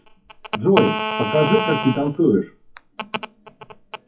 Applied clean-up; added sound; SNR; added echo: classical method WPE with log-MMSE.